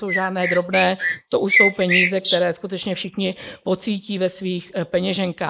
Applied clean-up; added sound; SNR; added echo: neural mask model Resemble Enhance denoiser.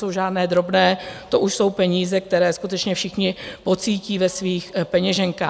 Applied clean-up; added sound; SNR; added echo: none; none; none; none.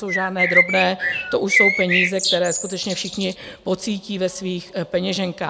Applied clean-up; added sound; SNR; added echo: none; Bird; -2 dB; none.